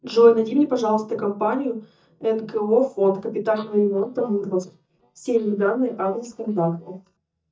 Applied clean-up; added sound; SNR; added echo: neural mask model DeepFilterNet 3.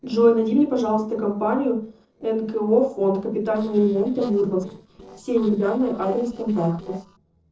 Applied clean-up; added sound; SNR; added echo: neural separator model SepFormer DNS4.